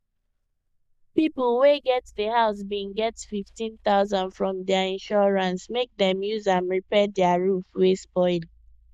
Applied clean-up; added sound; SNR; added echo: neural mask model DeepFilterNet 3.